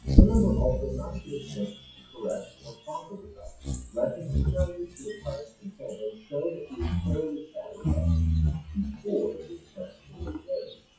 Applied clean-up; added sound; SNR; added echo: classical method WPE with log-MMSE.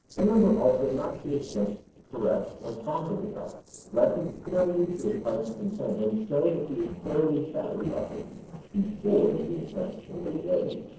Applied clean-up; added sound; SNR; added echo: neural separator model SepFormer DNS4.